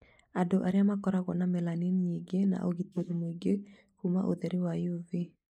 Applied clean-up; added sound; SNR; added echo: neural mask model Resemble Enhance denoiser.